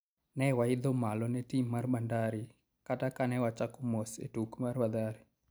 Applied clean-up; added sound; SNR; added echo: none; none; none; none.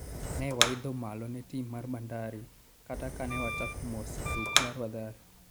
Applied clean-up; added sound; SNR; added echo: none; Fire + Wind instrument, woodwind instrument; -3 dB; none.